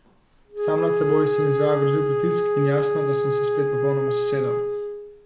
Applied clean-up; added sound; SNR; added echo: none; Wind instrument, woodwind instrument; -4 dB; none.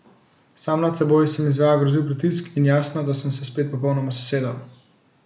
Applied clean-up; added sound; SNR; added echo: none; none; none; none.